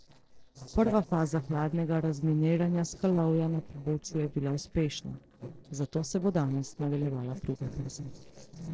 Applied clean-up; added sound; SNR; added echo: neural separator model SepFormer DNS4.